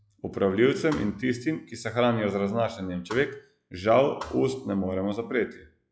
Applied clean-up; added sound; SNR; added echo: classical method log-MMSE.